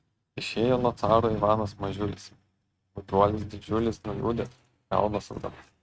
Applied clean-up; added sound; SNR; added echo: neural mask model RNNoise.